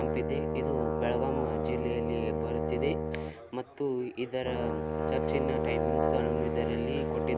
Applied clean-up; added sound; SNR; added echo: none; Brass instrument; -4 dB; none.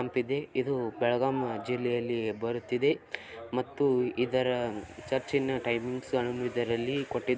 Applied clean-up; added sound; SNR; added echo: none; none; none; none.